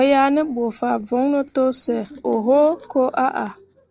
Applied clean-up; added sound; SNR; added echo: neural separator model SepFormer DNS4.